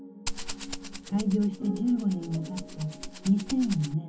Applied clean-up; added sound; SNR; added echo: none; Rattle (instrument); 10 dB; reverberation time 0.3 s.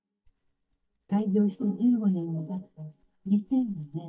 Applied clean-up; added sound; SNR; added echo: neural mask model DeepFilterNet 3.